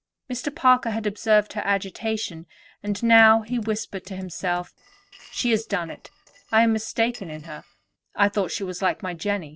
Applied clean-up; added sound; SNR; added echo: neural separator model SepFormer DNS4.